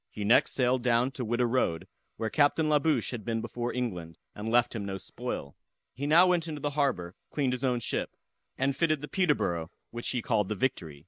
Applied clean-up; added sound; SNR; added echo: neural mask model Resemble Enhance denoiser.